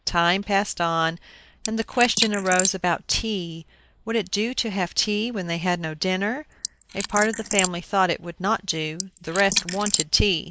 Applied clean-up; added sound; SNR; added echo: neural mask model Resemble Enhance denoiser.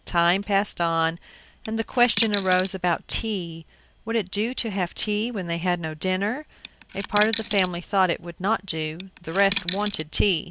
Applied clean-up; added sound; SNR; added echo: none; Coin (dropping); 1 dB; none.